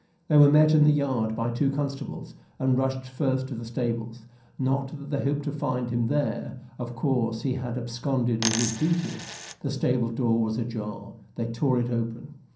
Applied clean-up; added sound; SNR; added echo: none; Coin (dropping); 7 dB; reverberation time 0.6 s.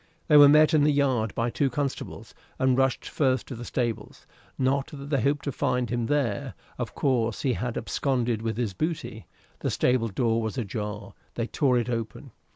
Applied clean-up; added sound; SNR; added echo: none; none; none; none.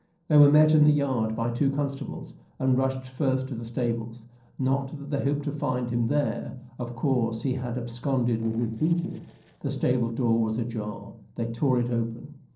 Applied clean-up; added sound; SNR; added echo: neural separator model SepFormer DNS4.